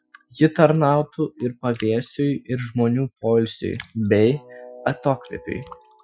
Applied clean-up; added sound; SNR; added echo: classical method Wiener filter.